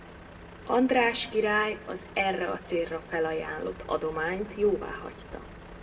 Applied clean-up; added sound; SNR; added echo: none; Truck; 16 dB; reverberation time 0.6 s.